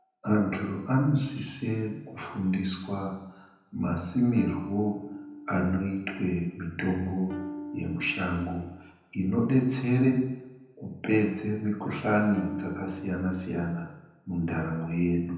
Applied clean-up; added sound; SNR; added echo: none; Electric guitar / Strum; 12 dB; reverberation time 0.9 s.